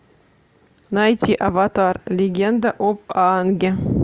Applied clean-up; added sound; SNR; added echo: none; none; none; none.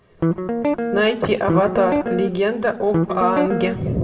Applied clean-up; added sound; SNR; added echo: none; Guitar; 1 dB; reverberation time 0.9 s.